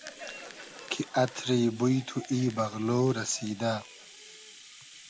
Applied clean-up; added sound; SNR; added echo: none; Rattle (instrument) + Crowd; 17 dB; none.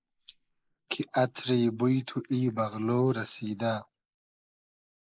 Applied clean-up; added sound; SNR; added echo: neural mask model Resemble Enhance denoiser.